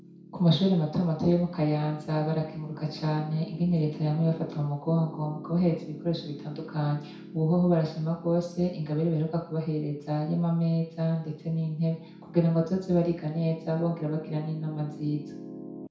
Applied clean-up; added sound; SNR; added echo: none; Piano; 16 dB; reverberation time 0.6 s.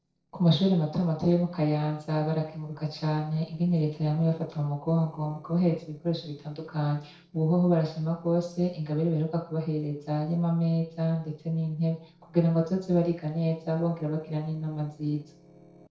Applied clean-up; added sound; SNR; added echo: neural separator model SepFormer DNS4.